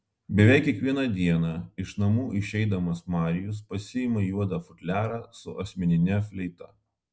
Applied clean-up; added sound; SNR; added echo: none; none; none; none.